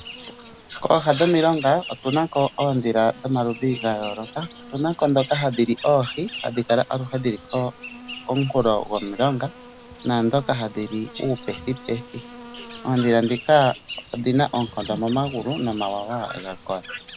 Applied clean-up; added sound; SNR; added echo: none; Insect; 17 dB; none.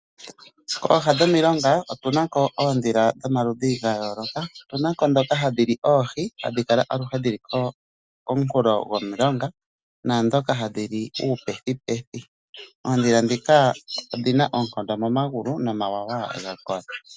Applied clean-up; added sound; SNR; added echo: none; none; none; none.